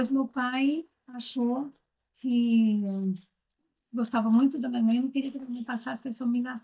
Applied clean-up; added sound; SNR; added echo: neural mask model DeepFilterNet 3.